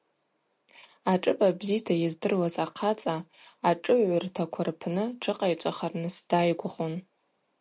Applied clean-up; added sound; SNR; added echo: none; none; none; none.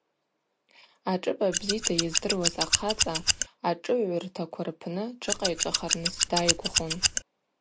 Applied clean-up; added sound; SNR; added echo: none; Scissors; -4 dB; none.